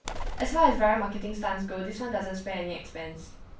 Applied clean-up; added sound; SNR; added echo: none; Bird; 7 dB; reverberation time 0.3 s.